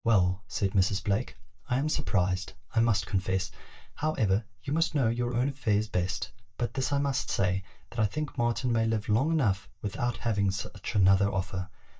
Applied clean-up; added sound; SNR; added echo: neural mask model DeepFilterNet 3.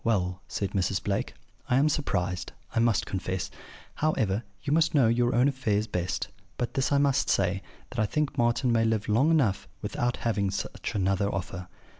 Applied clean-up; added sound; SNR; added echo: none; none; none; none.